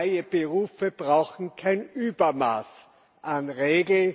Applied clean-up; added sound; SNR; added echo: none; none; none; none.